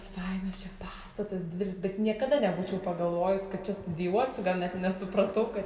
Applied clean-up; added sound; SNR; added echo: none; none; none; none.